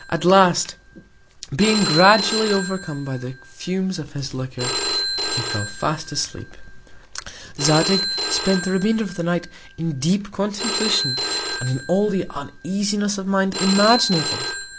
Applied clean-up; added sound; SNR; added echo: none; Telephone; 6 dB; none.